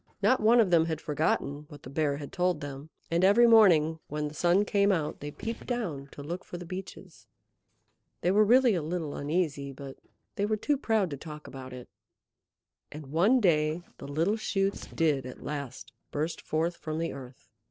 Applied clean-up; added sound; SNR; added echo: neural separator model SepFormer DNS4.